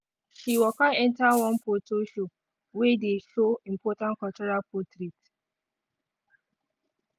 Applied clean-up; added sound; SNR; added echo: none; Rattle (instrument); 12 dB; none.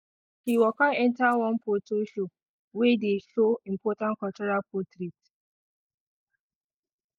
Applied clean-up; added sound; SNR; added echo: neural mask model DeepFilterNet 3.